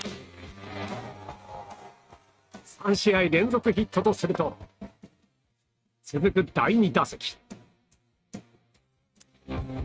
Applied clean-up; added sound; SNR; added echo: neural mask model RNNoise.